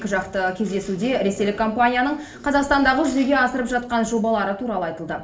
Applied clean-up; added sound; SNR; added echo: none; none; none; reverberation time 0.5 s.